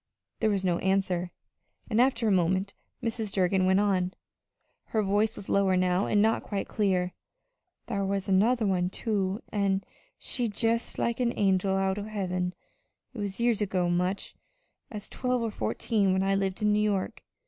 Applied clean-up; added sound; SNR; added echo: neural mask model Resemble Enhance denoiser.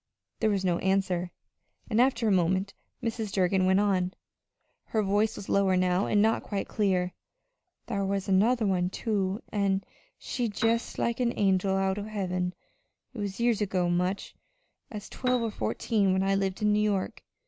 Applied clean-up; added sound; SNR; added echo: none; Piano; 15 dB; none.